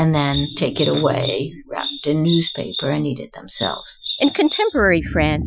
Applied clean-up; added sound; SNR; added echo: classical method Wiener filter.